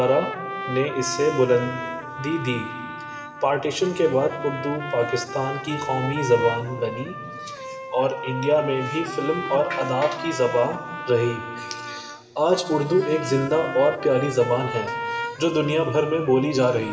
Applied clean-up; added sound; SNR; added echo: none; Trumpet; 9 dB; reverberation time 2.8 s.